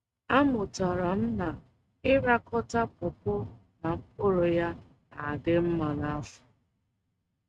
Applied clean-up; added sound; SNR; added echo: neural mask model RNNoise.